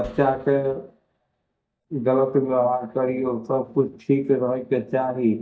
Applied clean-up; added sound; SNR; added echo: neural mask model DeepFilterNet 3.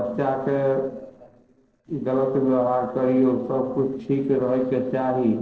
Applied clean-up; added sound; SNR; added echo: neural separator model SepFormer DNS4.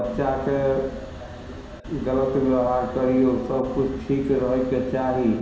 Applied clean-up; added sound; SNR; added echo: none; Wind; 14 dB; reverberation time 0.7 s.